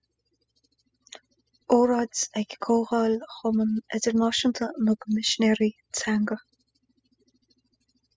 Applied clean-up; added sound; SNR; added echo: classical method spectral subtraction.